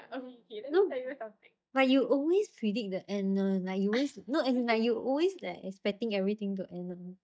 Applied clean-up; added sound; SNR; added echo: neural mask model DeepFilterNet 3.